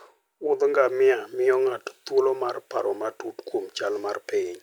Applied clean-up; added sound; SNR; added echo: none; none; none; none.